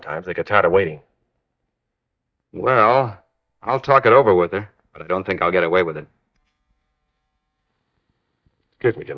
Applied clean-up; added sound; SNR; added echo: neural mask model DeepFilterNet 3.